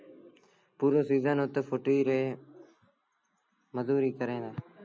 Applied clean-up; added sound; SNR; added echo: none; none; none; none.